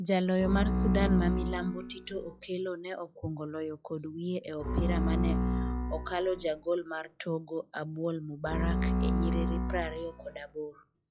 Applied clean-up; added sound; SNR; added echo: classical method log-MMSE.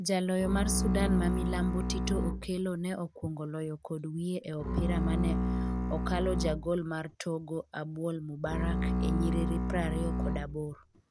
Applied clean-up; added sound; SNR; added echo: none; Bowed string instrument; -2 dB; none.